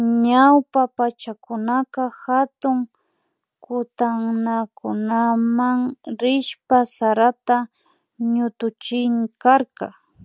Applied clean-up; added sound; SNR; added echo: none; none; none; none.